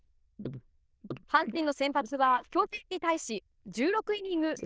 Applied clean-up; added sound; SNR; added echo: neural diffusion model UNIVERSE++.